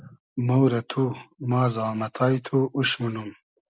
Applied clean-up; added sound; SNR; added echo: none; none; none; none.